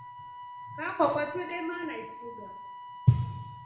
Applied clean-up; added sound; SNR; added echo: none; Wind instrument, woodwind instrument; 12 dB; reverberation time 0.7 s.